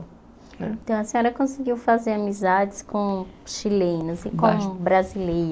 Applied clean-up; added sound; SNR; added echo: none; none; none; none.